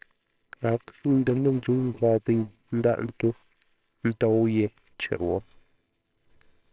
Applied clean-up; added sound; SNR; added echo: neural separator model SepFormer WHAMR!.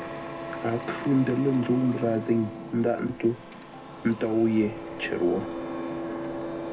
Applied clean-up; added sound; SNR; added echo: none; Printer; 8 dB; reverberation time 0.2 s.